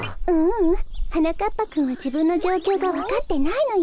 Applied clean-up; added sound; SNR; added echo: neural mask model Resemble Enhance denoiser.